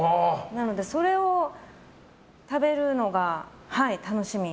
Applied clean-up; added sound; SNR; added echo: none; none; none; none.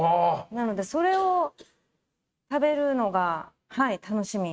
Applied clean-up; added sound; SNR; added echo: neural mask model RNNoise.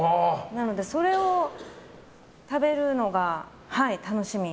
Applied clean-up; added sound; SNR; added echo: none; Cough; 19 dB; none.